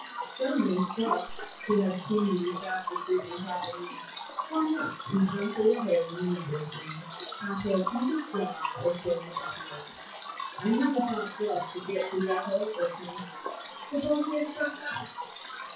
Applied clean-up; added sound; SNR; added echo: classical method WPE with log-MMSE.